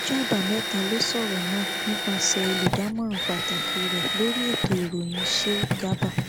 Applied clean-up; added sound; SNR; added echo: none; Drill; 0 dB; none.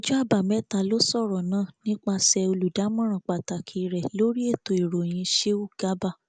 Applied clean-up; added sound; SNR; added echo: none; none; none; none.